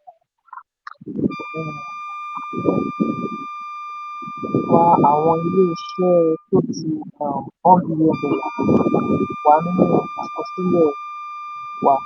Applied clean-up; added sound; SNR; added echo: none; Wind instrument, woodwind instrument; 13 dB; none.